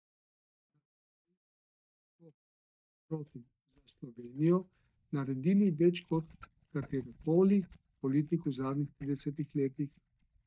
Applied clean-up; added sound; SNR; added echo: neural mask model DeepFilterNet 3.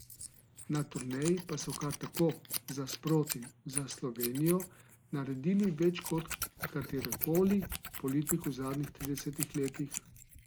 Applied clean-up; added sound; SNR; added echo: neural mask model Resemble Enhance denoiser.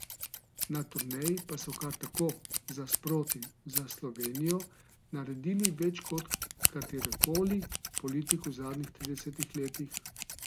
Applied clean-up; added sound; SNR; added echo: none; Scissors; 1 dB; none.